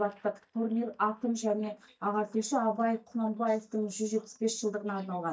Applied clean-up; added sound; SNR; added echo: neural mask model DeepFilterNet 3.